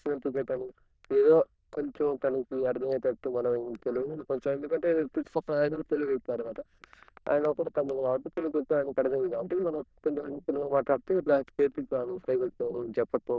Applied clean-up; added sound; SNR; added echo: neural diffusion model UNIVERSE++.